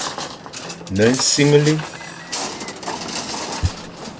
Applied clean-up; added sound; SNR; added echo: none; Walk, footsteps; 7 dB; none.